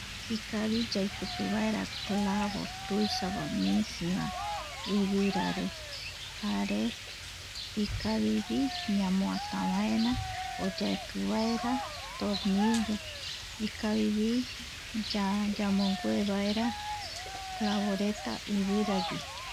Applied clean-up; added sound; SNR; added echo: none; Cheering + Rain; 7 dB; none.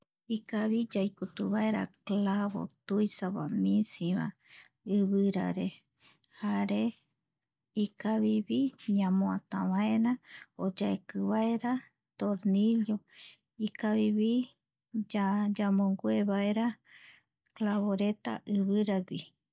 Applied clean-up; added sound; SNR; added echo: none; none; none; none.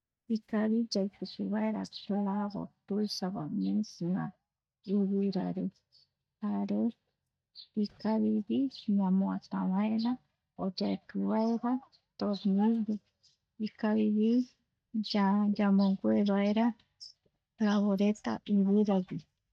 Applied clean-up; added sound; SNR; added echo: neural mask model DeepFilterNet 3.